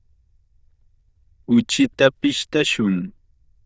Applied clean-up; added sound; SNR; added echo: neural diffusion model UNIVERSE++.